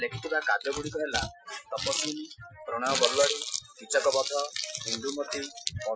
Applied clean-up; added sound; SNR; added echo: classical method Wiener filter.